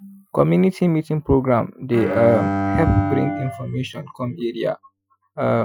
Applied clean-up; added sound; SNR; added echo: classical method Wiener filter.